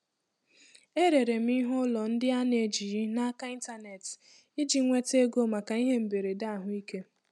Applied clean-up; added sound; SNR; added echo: none; none; none; none.